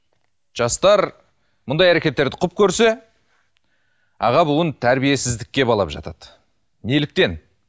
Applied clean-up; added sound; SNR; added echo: none; none; none; none.